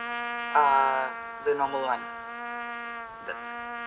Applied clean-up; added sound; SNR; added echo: none; Trumpet; 6 dB; none.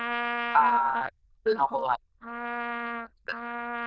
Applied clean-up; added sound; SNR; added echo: neural diffusion model UNIVERSE++.